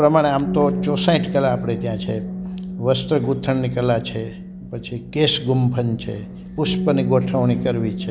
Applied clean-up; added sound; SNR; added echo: none; Bass guitar; 7 dB; none.